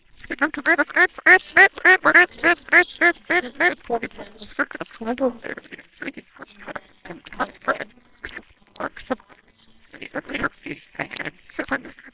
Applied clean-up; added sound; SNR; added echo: neural separator model SepFormer WHAMR!.